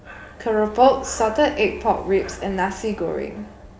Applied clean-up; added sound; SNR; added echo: none; Breathing; 18 dB; none.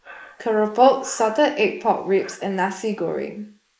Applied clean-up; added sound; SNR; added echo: neural mask model Resemble Enhance denoiser.